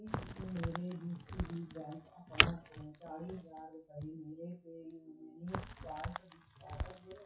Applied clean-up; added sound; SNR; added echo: classical method WPE with log-MMSE.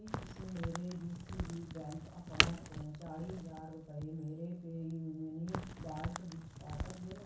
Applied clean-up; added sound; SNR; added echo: none; Crack; -2 dB; reverberation time 0.6 s.